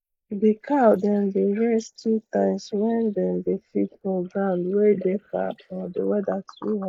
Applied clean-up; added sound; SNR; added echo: neural mask model Resemble Enhance denoiser.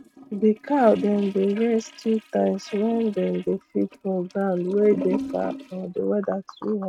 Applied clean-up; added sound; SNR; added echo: neural mask model RNNoise.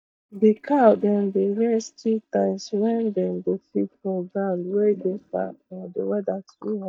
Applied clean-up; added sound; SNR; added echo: neural mask model DeepFilterNet 3.